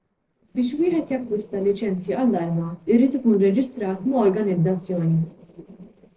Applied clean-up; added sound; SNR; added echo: neural separator model SepFormer DNS4.